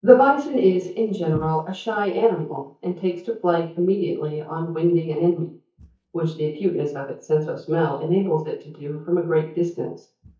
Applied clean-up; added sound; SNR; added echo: neural mask model DeepFilterNet 3.